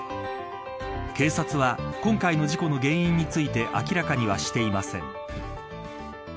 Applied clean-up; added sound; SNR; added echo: none; none; none; none.